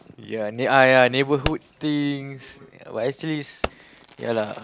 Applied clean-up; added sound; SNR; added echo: none; Fireworks; 14 dB; none.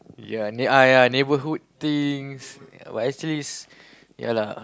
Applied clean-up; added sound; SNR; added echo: none; none; none; none.